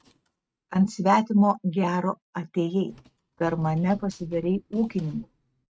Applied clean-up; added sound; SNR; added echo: neural mask model RNNoise.